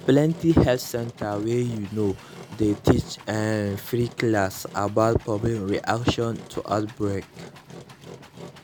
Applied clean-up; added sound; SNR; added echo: none; Engine; 18 dB; none.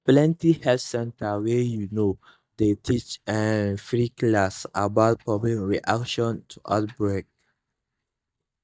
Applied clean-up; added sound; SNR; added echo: neural mask model DeepFilterNet 3.